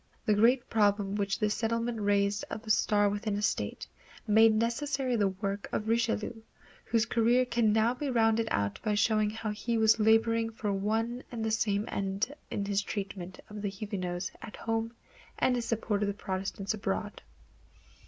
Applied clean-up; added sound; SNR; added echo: none; none; none; none.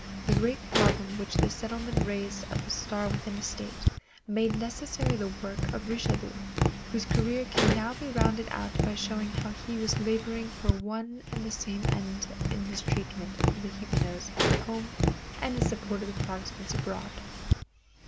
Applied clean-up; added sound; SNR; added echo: none; Tap; -3 dB; none.